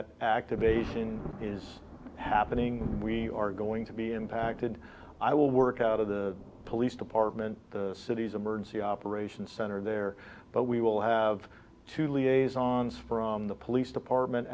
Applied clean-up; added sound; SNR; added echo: none; Thunder; 15 dB; none.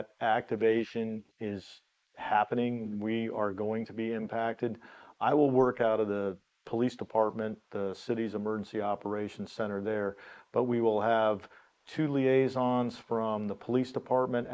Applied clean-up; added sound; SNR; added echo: neural mask model Resemble Enhance denoiser.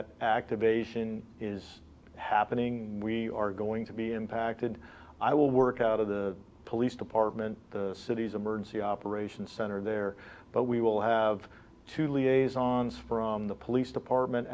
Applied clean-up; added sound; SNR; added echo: none; none; none; none.